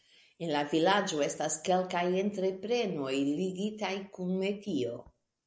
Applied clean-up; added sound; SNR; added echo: none; none; none; none.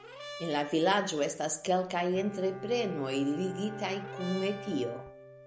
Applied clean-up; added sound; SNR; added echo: none; Brass instrument + Bowed string instrument; 12 dB; none.